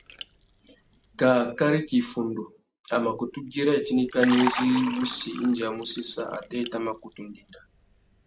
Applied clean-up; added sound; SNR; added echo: none; Liquid; 12 dB; none.